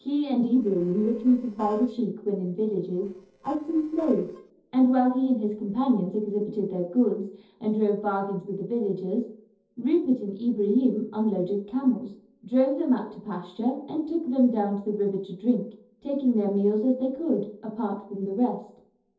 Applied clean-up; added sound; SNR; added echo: neural separator model SepFormer DNS4.